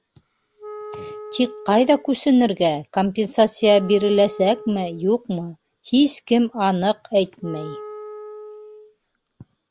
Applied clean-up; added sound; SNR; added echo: none; Wind instrument, woodwind instrument; 17 dB; none.